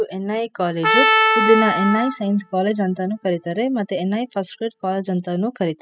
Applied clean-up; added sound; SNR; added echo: classical method spectral subtraction.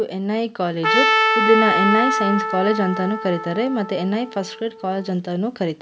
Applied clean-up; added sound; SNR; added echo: none; Trumpet; 1 dB; none.